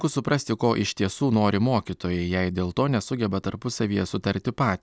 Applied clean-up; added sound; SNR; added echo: none; none; none; none.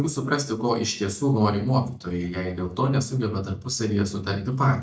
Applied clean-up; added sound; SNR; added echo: neural mask model DeepFilterNet 3.